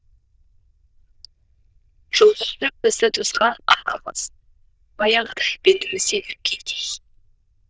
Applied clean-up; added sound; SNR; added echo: neural diffusion model UNIVERSE++.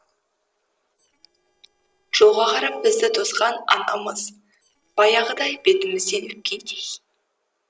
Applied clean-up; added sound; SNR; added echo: neural separator model SepFormer DNS4.